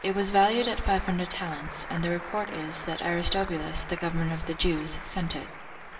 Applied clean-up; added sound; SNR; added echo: none; Applause; 12 dB; reverberation time 0.8 s.